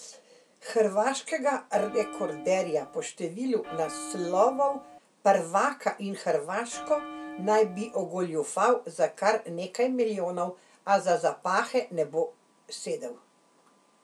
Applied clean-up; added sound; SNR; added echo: none; Bell; 13 dB; none.